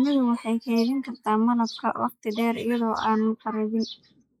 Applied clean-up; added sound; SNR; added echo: neural mask model Resemble Enhance denoiser.